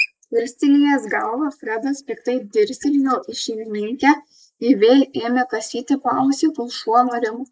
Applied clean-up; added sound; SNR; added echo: neural mask model Resemble Enhance denoiser.